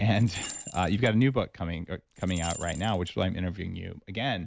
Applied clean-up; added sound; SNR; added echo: none; Rattle / Keys jangling; 16 dB; none.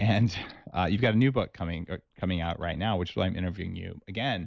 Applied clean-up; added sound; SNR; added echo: neural mask model Resemble Enhance denoiser.